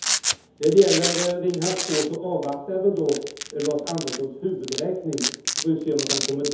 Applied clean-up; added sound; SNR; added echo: none; Domestic sounds, home sounds; 5 dB; reverberation time 0.8 s.